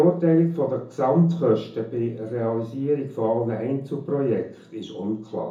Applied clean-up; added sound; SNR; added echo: none; none; none; reverberation time 0.6 s.